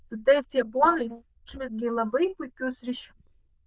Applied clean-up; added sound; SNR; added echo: neural diffusion model UNIVERSE++.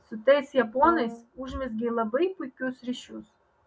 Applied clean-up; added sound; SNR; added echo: none; Brass instrument; 10 dB; none.